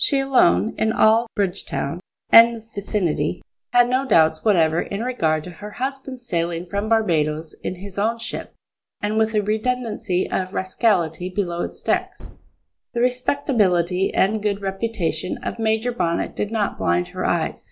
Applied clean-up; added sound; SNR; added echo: none; Gunshot, gunfire; 17 dB; none.